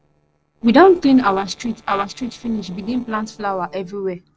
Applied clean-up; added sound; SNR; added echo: neural separator model SepFormer DNS4.